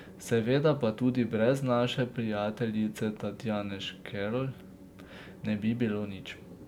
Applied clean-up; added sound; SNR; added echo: none; Train; 19 dB; none.